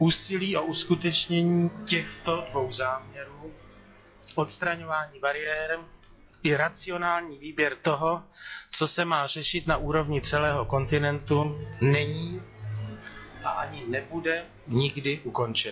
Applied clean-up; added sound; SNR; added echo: classical method log-MMSE.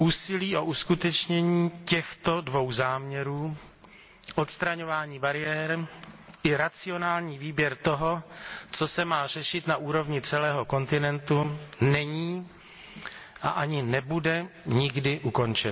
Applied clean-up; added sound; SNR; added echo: none; none; none; none.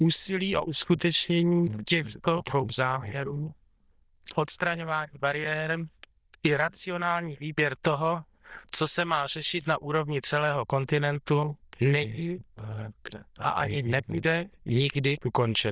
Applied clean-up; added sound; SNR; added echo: neural diffusion model UNIVERSE++.